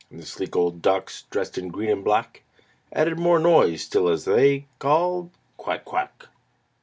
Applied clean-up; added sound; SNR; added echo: none; none; none; none.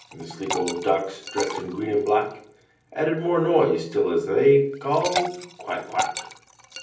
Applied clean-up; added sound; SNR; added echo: none; Liquid; 11 dB; reverberation time 0.6 s.